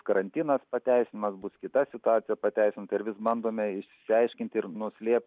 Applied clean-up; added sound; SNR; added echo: none; none; none; none.